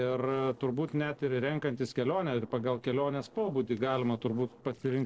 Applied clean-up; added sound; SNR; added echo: neural separator model SepFormer DNS4.